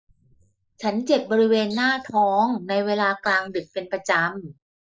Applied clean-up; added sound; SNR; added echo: neural mask model Resemble Enhance denoiser.